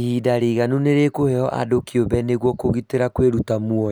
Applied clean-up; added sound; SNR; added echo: none; none; none; none.